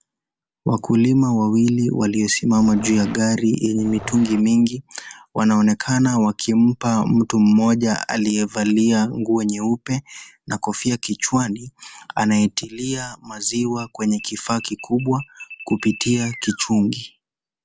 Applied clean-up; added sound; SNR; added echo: none; Growling + Alarm; 18 dB; none.